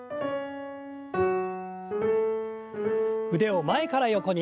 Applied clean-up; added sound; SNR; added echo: none; none; none; none.